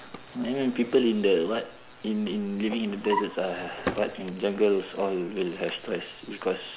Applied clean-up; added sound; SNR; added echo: none; Drawer open or close; 12 dB; none.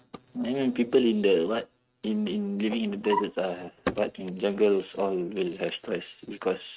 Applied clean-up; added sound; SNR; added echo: neural mask model RNNoise.